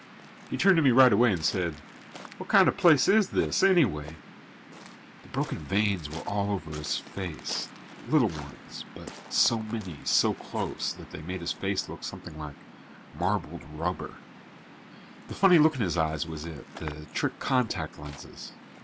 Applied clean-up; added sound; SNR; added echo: none; Waves, surf; 17 dB; none.